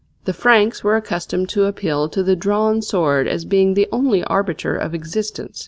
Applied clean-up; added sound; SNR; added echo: none; none; none; none.